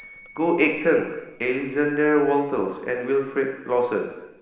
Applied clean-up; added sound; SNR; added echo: none; Bell; 12 dB; reverberation time 1.1 s.